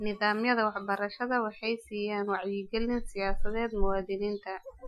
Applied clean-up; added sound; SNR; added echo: classical method Wiener filter.